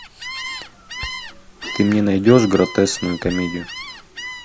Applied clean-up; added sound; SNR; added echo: none; Gull, seagull; 12 dB; none.